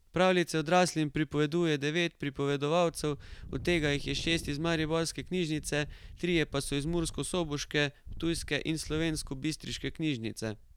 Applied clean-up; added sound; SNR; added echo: none; Wind; 15 dB; none.